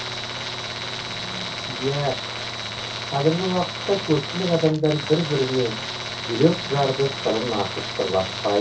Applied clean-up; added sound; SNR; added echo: none; Tools; 6 dB; reverberation time 0.3 s.